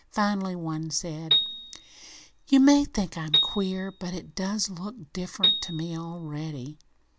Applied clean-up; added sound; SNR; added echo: none; Piano; 1 dB; none.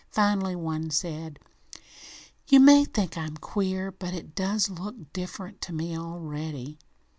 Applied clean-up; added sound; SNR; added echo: none; none; none; none.